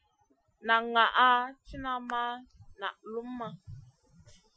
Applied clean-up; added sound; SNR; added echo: classical method Wiener filter.